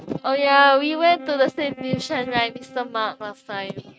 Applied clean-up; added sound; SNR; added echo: neural mask model RNNoise.